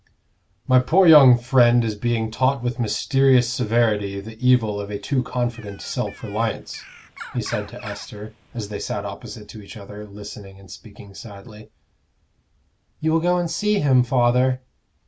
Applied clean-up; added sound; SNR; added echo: none; Bird; 19 dB; none.